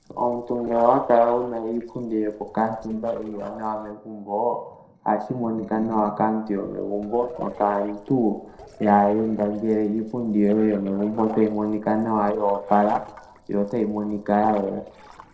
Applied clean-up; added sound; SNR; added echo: neural separator model SepFormer DNS4.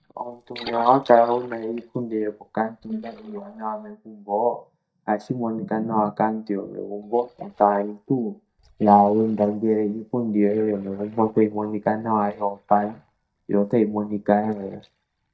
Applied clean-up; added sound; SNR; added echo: neural mask model DeepFilterNet 3.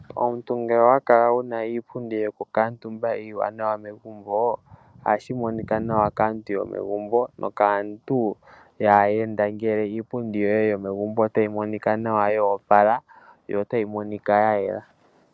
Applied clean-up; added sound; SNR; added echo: none; none; none; none.